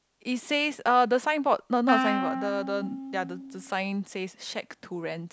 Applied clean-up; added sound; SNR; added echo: none; Wind instrument, woodwind instrument; 4 dB; none.